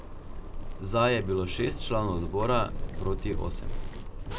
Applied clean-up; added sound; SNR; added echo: none; Zipper (clothing); 2 dB; none.